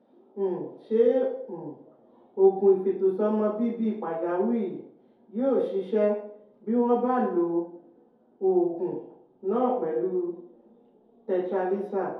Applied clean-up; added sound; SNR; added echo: none; none; none; reverberation time 2.3 s.